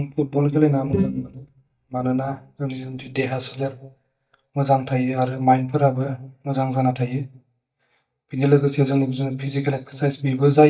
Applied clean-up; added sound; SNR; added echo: neural mask model DeepFilterNet 3.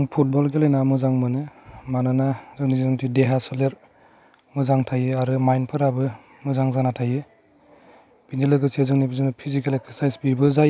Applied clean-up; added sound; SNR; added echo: none; none; none; none.